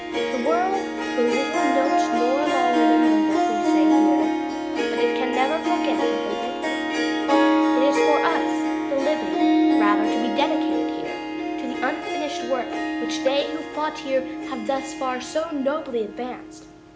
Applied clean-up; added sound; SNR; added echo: none; Harp; -5 dB; none.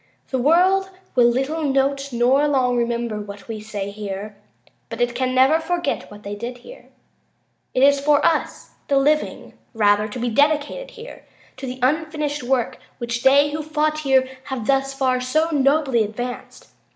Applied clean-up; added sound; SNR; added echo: none; none; none; none.